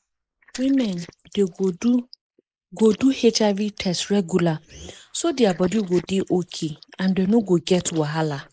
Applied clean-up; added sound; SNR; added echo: neural mask model Resemble Enhance denoiser.